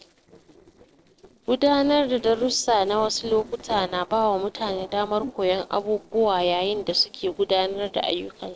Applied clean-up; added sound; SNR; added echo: neural separator model SepFormer DNS4.